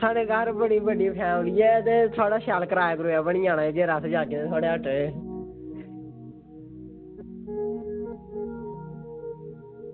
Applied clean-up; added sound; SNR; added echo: none; Piano; 10 dB; none.